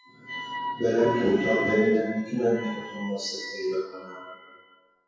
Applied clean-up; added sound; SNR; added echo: classical method WPE with log-MMSE.